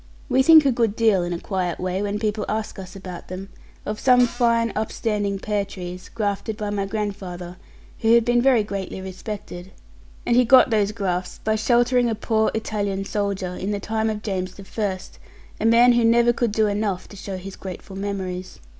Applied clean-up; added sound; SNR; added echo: none; Cupboard open or close; 16 dB; none.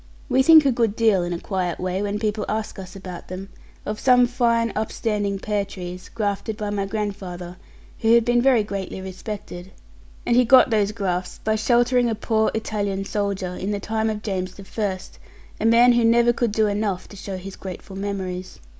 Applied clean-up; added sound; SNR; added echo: none; none; none; none.